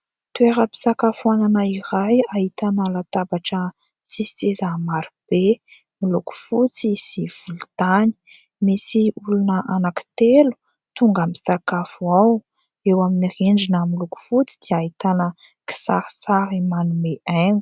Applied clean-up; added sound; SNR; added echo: none; none; none; none.